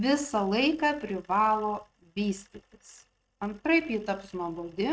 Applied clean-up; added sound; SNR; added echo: neural mask model RNNoise.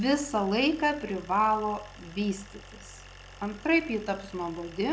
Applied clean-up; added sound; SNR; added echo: none; Idling; 19 dB; none.